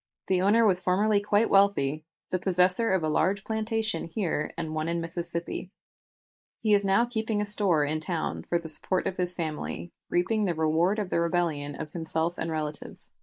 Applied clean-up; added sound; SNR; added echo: neural mask model Resemble Enhance denoiser.